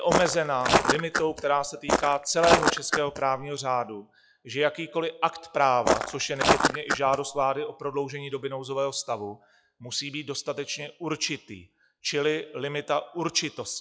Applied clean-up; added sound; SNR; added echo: classical method log-MMSE.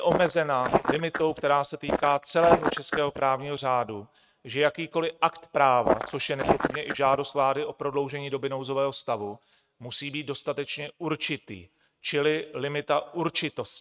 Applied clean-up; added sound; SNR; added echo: neural mask model RNNoise.